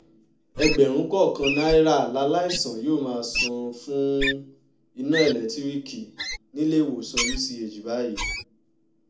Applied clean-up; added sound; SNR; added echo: none; Wild animals; 8 dB; reverberation time 0.4 s.